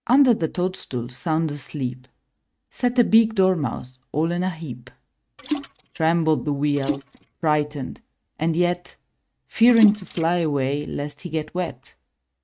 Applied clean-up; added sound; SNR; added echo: neural mask model RNNoise.